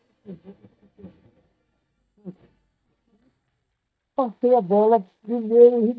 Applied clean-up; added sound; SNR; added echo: neural mask model DeepFilterNet 3.